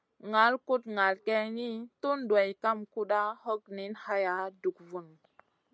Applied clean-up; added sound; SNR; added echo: none; none; none; none.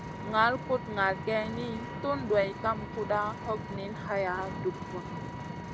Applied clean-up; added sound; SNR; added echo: none; Vehicle; 7 dB; none.